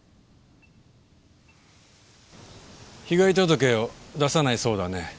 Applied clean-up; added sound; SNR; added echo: none; none; none; none.